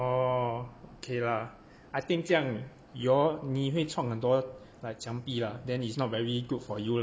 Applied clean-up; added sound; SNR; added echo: none; none; none; none.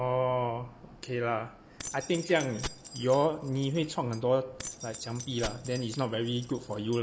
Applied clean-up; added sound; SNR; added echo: none; Keys jangling; 13 dB; none.